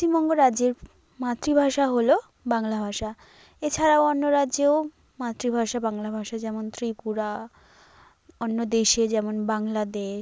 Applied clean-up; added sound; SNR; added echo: none; none; none; none.